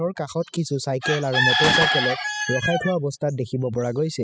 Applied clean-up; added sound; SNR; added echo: classical method spectral subtraction.